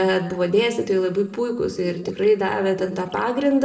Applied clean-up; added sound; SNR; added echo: neural separator model SepFormer DNS4.